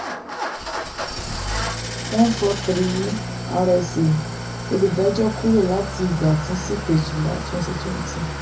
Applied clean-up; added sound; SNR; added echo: none; Idling / Engine starting; 6 dB; reverberation time 0.4 s.